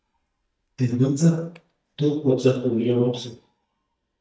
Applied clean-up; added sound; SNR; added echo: neural mask model DeepFilterNet 3.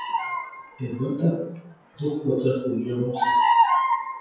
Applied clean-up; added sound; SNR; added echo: classical method WPE with log-MMSE.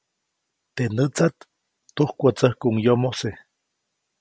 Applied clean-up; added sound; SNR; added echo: none; none; none; none.